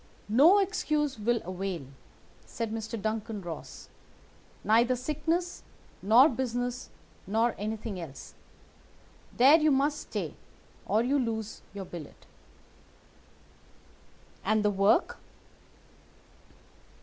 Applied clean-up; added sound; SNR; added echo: none; none; none; none.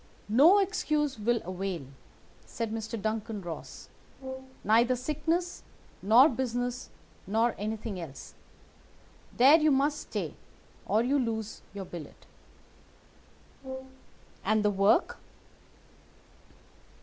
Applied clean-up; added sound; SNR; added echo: none; Brass instrument; 14 dB; none.